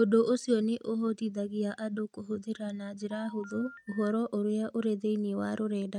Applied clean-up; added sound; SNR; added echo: neural mask model RNNoise.